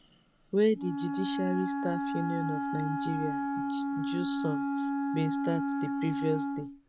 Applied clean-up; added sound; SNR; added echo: none; Wind instrument, woodwind instrument; -1 dB; none.